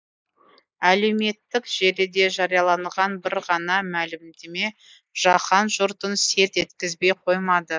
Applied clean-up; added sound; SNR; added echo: neural mask model Resemble Enhance denoiser.